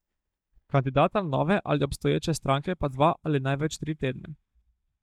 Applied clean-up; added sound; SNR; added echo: neural mask model DeepFilterNet 3.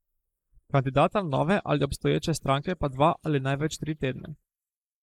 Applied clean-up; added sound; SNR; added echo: neural mask model Resemble Enhance denoiser.